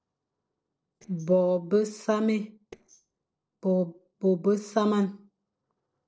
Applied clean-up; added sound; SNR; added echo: neural separator model SepFormer DNS4.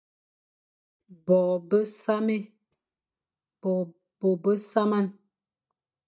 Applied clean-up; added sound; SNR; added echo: neural mask model DeepFilterNet 3.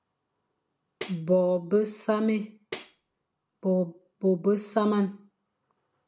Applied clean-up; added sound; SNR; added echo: none; Tambourine; 10 dB; none.